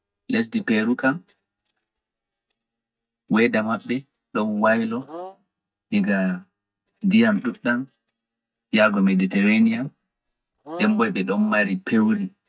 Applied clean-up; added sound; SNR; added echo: neural mask model DeepFilterNet 3.